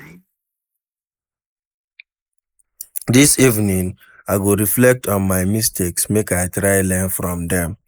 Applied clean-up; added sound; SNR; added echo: neural mask model Resemble Enhance denoiser.